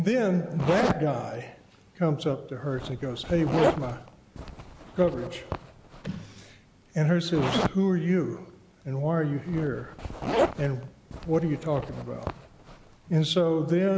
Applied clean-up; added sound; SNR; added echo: none; Zipper (clothing); 6 dB; none.